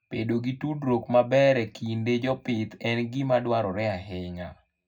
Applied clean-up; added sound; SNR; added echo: none; none; none; reverberation time 0.3 s.